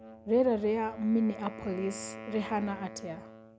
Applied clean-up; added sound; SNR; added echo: none; Wind instrument, woodwind instrument; 14 dB; none.